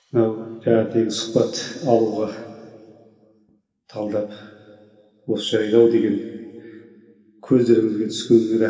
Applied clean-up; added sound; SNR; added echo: none; none; none; reverberation time 2.2 s.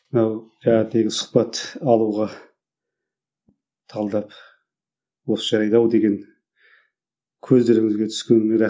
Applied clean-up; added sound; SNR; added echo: none; none; none; none.